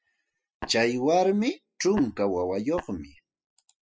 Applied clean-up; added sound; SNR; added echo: classical method spectral subtraction.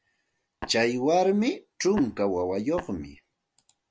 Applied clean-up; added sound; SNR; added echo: none; Tap; 14 dB; none.